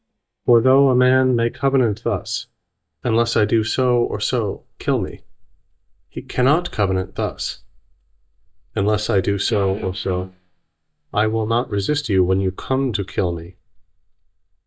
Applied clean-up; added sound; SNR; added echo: neural mask model DeepFilterNet 3.